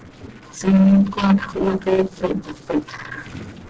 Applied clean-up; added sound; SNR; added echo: neural separator model SepFormer DNS4.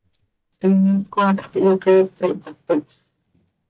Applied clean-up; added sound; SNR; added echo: neural mask model DeepFilterNet 3.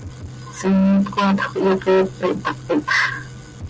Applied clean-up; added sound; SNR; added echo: none; none; none; none.